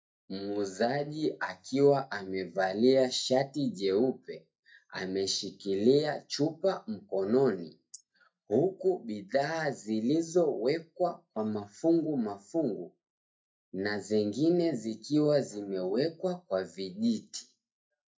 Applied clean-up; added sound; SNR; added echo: neural mask model DeepFilterNet 3.